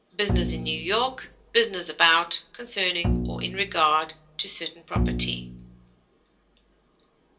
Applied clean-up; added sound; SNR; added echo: none; Bowed string instrument; 5 dB; reverberation time 0.2 s.